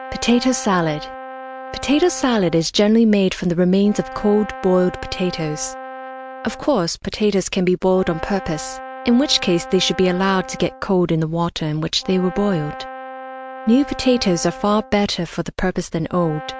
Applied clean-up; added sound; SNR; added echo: none; Brass instrument; 15 dB; none.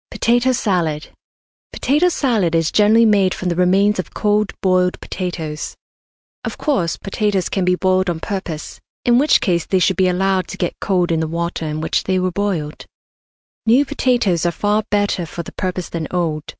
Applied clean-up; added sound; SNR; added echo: none; none; none; none.